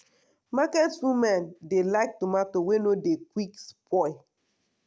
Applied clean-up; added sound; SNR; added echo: none; none; none; none.